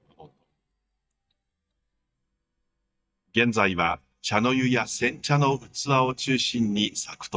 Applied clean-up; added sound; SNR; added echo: neural mask model DeepFilterNet 3.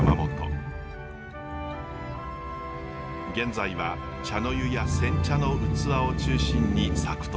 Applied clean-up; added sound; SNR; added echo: none; Engine starting / Accelerating, revving, vroom / Motor vehicle (road); -2 dB; none.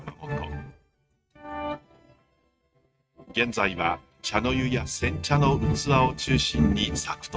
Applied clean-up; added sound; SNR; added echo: neural mask model RNNoise.